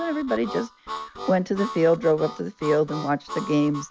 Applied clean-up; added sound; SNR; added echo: none; Harmonica; 12 dB; none.